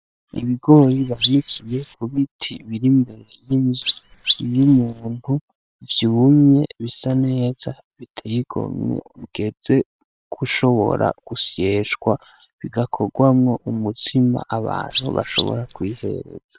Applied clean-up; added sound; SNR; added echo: neural separator model SepFormer WHAM!.